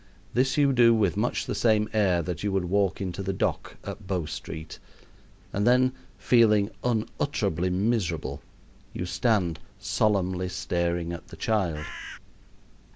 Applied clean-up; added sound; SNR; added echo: none; Bird; 12 dB; none.